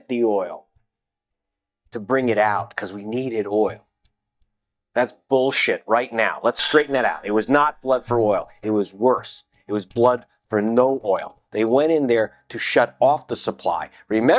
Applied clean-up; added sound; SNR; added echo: neural mask model DeepFilterNet 3.